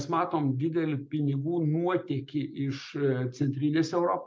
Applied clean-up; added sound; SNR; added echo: none; none; none; none.